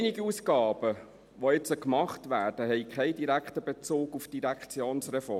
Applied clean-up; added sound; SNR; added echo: none; none; none; none.